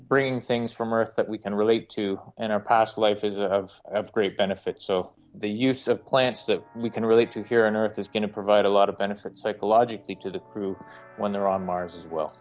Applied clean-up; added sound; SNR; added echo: none; none; none; none.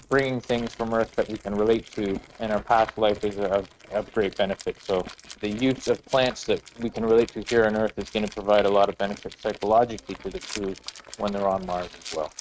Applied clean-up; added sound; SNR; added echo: neural mask model RNNoise.